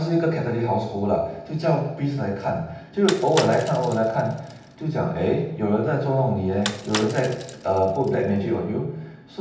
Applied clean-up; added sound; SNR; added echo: none; Bicycle; 12 dB; reverberation time 0.8 s.